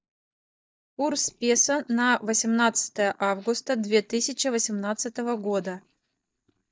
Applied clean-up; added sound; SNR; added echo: neural mask model DeepFilterNet 3.